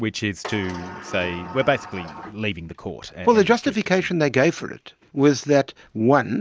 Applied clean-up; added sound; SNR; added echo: none; Sliding door; 15 dB; none.